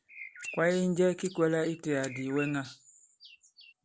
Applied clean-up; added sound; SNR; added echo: none; Bird + Fire; 16 dB; none.